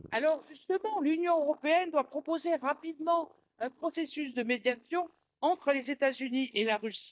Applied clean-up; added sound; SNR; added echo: neural mask model DeepFilterNet 3.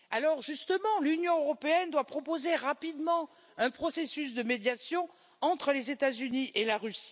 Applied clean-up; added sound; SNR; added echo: none; none; none; none.